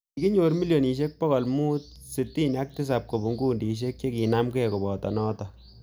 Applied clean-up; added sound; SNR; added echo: none; none; none; none.